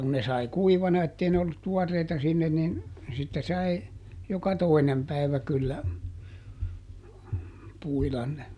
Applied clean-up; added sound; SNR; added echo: none; none; none; none.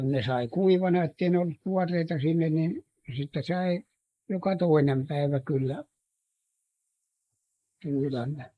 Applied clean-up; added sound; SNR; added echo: neural mask model Resemble Enhance denoiser.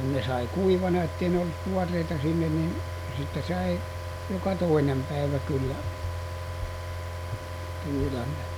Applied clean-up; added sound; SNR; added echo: none; Car; 5 dB; none.